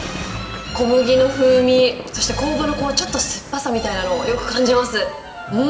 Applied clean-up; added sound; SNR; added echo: none; Thunder / Rain; 16 dB; reverberation time 1.9 s.